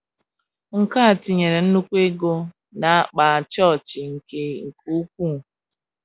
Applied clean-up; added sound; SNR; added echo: none; none; none; none.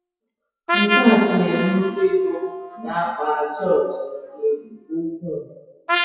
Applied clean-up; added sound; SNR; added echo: classical method WPE with log-MMSE.